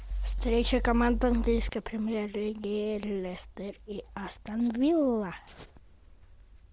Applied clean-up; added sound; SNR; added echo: none; none; none; none.